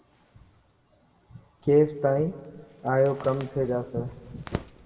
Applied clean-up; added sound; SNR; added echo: none; Zipper (clothing); 17 dB; reverberation time 1.3 s.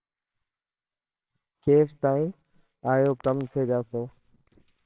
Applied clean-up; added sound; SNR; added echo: neural separator model SepFormer WHAMR!.